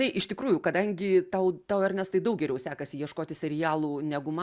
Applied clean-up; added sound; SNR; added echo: none; none; none; none.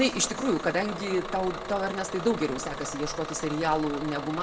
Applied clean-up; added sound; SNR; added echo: none; Bus / Engine; 8 dB; reverberation time 0.9 s.